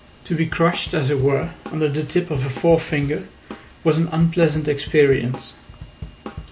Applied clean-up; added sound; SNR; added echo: none; Drum kit; 17 dB; none.